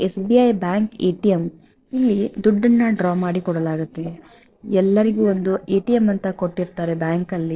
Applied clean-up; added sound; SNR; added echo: neural separator model SepFormer DNS4.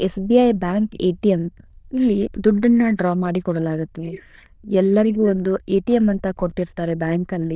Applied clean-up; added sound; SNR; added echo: neural diffusion model UNIVERSE++.